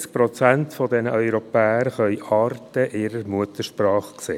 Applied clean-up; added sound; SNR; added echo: none; none; none; none.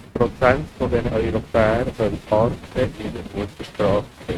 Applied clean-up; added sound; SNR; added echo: neural mask model RNNoise.